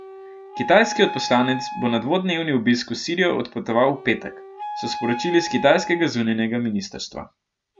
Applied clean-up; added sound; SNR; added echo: none; Wind instrument, woodwind instrument; 12 dB; none.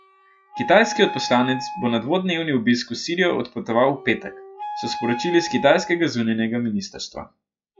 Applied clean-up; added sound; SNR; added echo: classical method log-MMSE.